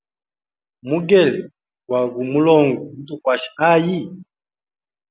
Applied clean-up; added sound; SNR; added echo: none; none; none; none.